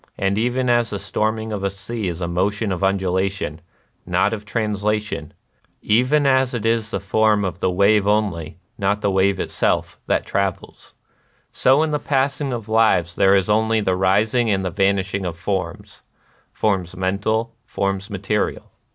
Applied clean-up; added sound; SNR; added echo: none; none; none; none.